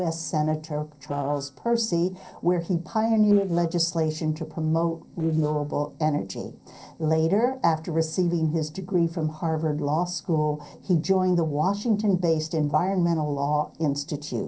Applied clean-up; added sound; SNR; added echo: neural separator model SepFormer DNS4.